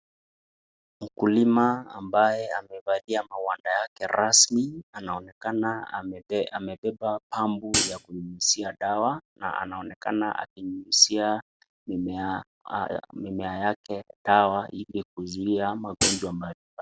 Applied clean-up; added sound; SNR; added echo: none; Hi-hat; -1 dB; none.